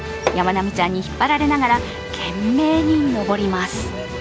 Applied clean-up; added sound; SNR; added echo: none; Hammer; 9 dB; none.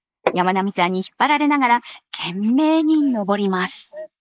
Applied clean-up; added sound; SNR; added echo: neural mask model Resemble Enhance denoiser.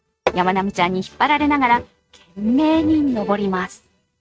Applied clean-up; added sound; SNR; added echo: neural mask model RNNoise.